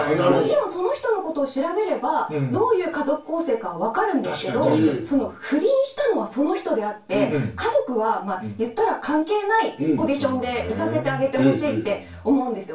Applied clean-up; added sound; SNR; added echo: none; none; none; reverberation time 0.2 s.